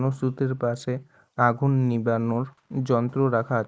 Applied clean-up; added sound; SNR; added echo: neural mask model Resemble Enhance denoiser.